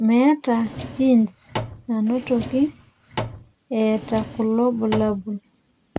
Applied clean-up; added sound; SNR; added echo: none; Drawer open or close; 12 dB; none.